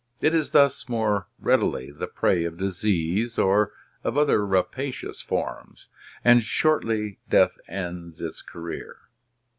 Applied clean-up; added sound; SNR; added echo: none; none; none; none.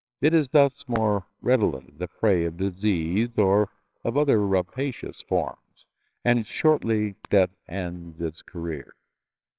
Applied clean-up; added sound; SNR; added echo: neural separator model SepFormer WHAMR!.